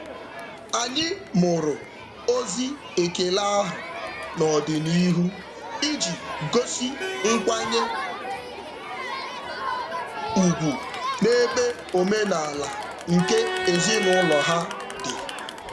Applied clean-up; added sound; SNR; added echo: none; Crowd; 6 dB; none.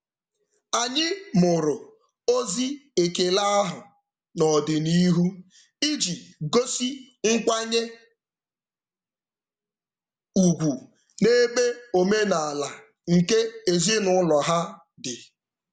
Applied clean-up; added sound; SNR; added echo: none; none; none; none.